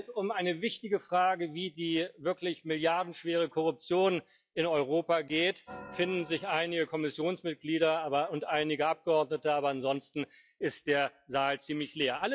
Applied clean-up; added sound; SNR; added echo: classical method log-MMSE.